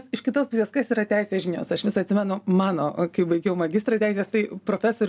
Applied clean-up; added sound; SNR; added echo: none; none; none; none.